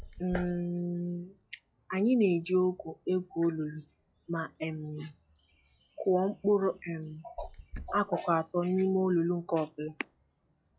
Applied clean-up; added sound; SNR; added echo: classical method log-MMSE.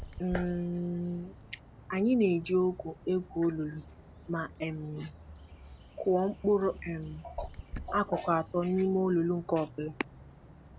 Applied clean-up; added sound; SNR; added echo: none; Bird; 16 dB; none.